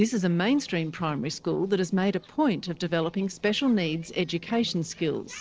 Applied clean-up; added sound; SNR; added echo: neural separator model SepFormer DNS4.